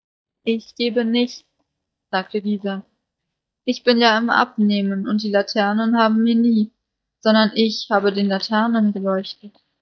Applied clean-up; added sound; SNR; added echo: neural mask model DeepFilterNet 3.